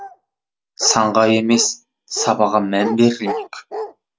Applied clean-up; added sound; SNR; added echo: none; Bark; 12 dB; none.